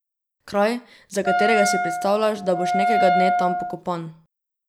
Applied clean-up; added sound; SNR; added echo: none; Wind instrument, woodwind instrument; -2 dB; none.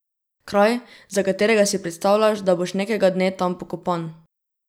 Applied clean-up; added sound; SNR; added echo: none; none; none; none.